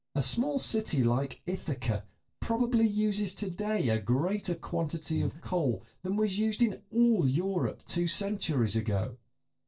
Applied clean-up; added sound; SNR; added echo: neural separator model SepFormer DNS4.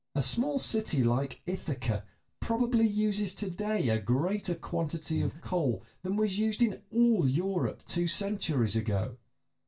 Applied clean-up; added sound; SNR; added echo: none; Breathing; 7 dB; reverberation time 0.2 s.